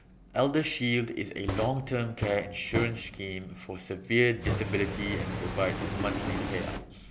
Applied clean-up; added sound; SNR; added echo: none; Fire; 5 dB; none.